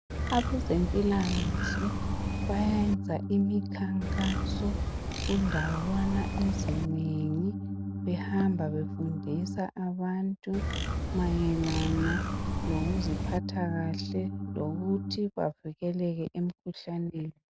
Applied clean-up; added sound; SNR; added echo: none; Organ + Bird; 1 dB; none.